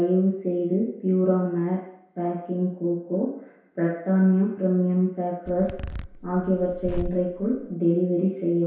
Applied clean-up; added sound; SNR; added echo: none; Zipper (clothing); 11 dB; reverberation time 0.7 s.